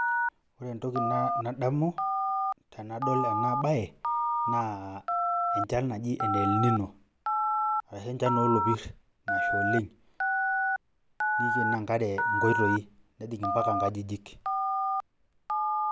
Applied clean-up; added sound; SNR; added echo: none; Telephone; -2 dB; none.